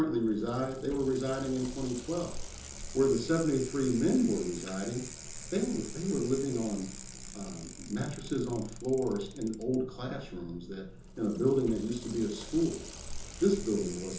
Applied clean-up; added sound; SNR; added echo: none; Bicycle; 13 dB; reverberation time 0.6 s.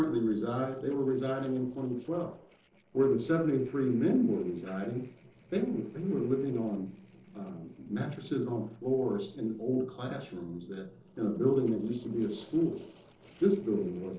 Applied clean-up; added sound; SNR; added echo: neural separator model SepFormer DNS4.